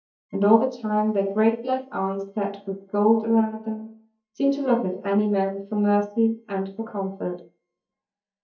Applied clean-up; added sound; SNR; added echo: neural mask model DeepFilterNet 3.